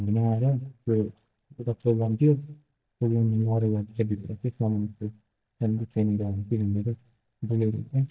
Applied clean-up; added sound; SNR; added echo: neural mask model DeepFilterNet 3.